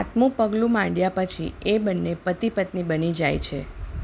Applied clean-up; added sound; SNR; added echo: none; none; none; none.